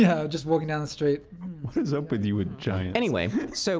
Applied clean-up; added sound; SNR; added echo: none; none; none; none.